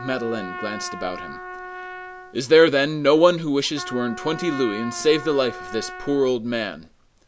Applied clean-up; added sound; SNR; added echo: none; Trumpet; 14 dB; none.